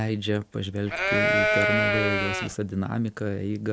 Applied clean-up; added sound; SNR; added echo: none; Livestock, farm animals, working animals; -4 dB; none.